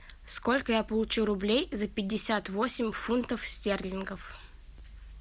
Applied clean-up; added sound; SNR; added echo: none; none; none; none.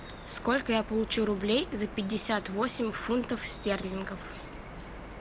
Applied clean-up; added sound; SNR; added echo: none; Drip; 13 dB; none.